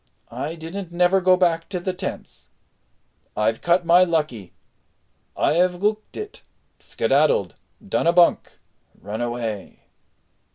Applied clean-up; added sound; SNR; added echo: none; none; none; none.